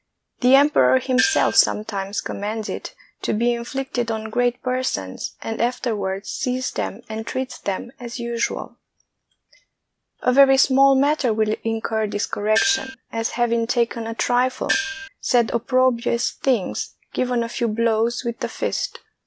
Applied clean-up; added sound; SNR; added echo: none; Gong; 2 dB; none.